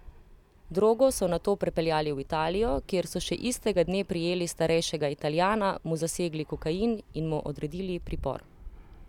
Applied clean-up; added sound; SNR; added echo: none; Fixed-wing aircraft, airplane; 16 dB; none.